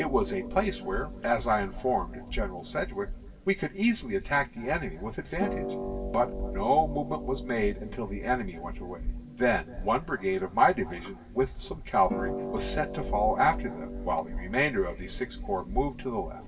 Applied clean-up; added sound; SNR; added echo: none; Harp; 7 dB; reverberation time 2.7 s.